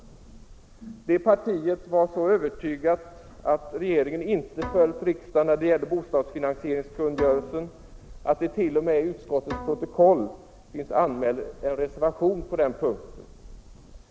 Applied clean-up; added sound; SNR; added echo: none; Bowed string instrument; 17 dB; none.